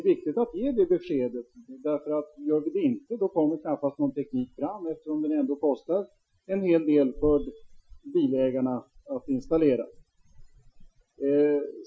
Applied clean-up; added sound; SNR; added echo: classical method Wiener filter.